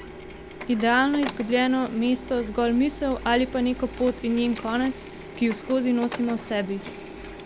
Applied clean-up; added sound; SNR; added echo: none; Printer; 13 dB; none.